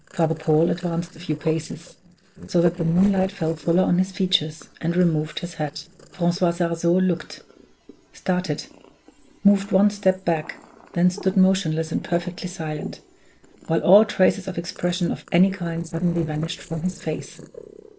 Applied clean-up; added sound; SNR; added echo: neural separator model SepFormer DNS4.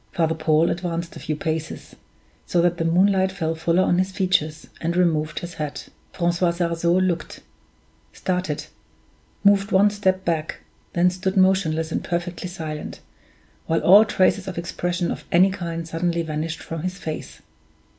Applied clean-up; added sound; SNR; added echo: none; none; none; none.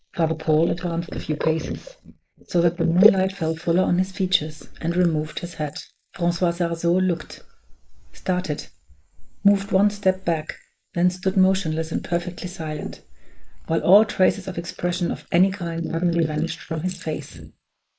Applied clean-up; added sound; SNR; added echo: neural mask model Resemble Enhance denoiser.